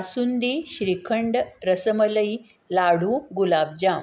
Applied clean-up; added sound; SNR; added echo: none; none; none; none.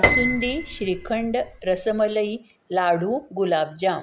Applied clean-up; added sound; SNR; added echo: none; Piano; 2 dB; none.